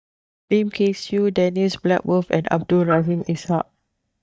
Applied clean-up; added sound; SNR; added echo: neural mask model DeepFilterNet 3.